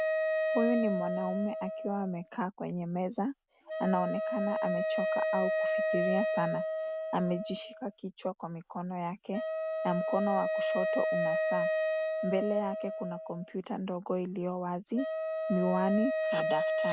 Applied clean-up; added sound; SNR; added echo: none; Wind instrument, woodwind instrument; -1 dB; none.